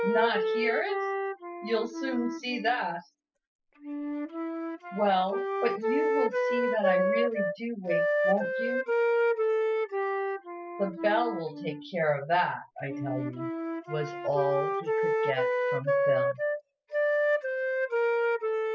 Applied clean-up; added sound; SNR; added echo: classical method spectral subtraction.